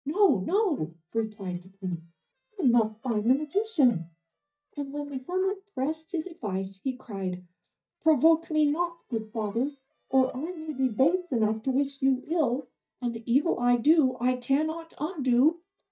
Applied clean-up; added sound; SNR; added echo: neural mask model DeepFilterNet 3.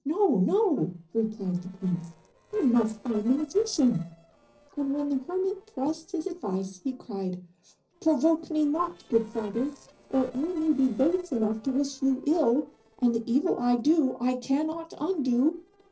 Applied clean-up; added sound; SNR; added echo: neural separator model SepFormer DNS4.